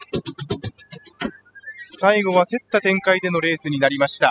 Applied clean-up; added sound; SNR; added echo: classical method spectral subtraction.